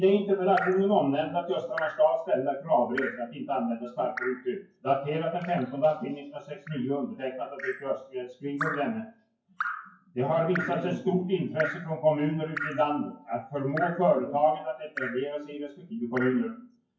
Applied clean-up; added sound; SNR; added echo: classical method WPE with log-MMSE.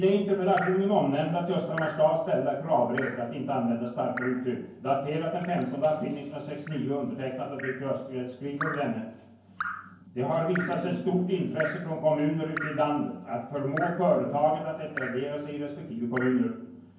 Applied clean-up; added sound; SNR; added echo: none; Drip; 13 dB; reverberation time 0.9 s.